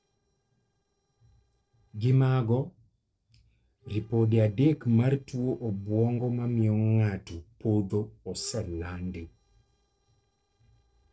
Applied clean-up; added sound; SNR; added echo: neural separator model SepFormer DNS4.